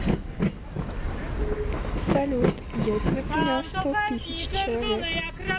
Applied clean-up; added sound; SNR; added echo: none; Train; -4 dB; none.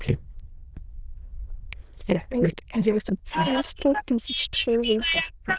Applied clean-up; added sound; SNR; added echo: neural diffusion model UNIVERSE++.